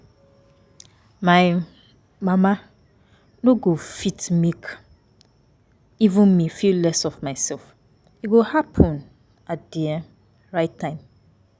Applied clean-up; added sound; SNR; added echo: none; none; none; none.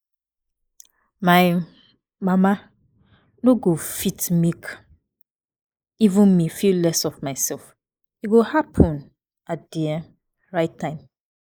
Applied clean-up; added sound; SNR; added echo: neural mask model Resemble Enhance denoiser.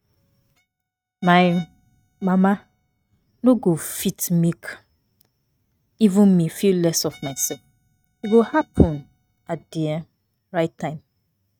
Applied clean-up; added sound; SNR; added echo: neural mask model RNNoise.